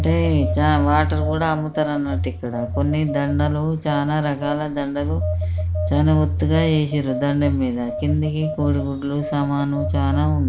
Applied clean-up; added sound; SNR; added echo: none; Telephone; 3 dB; none.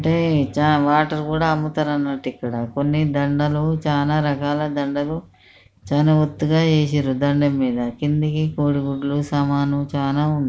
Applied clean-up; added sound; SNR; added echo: none; none; none; none.